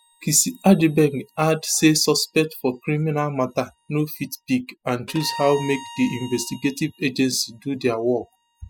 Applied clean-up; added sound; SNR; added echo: classical method spectral subtraction.